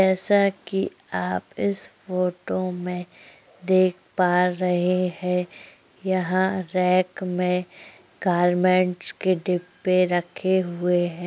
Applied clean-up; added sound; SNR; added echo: none; none; none; none.